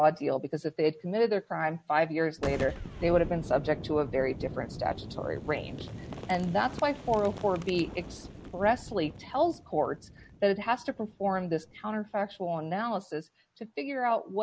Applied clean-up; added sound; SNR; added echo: none; Boom; 13 dB; none.